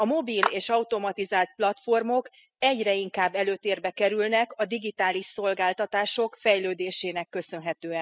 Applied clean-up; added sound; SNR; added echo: classical method spectral subtraction.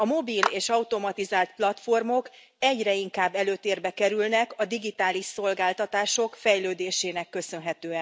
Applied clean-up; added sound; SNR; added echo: none; Clapping; 7 dB; none.